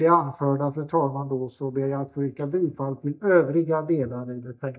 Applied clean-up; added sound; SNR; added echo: neural mask model DeepFilterNet 3.